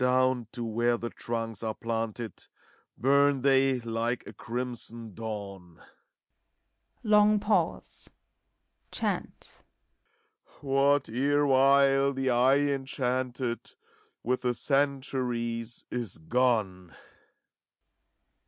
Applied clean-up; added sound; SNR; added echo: none; none; none; none.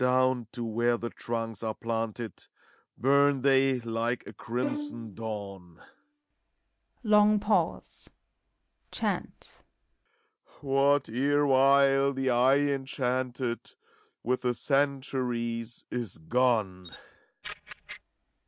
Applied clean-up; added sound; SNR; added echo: none; Bowed string instrument + Camera; 13 dB; none.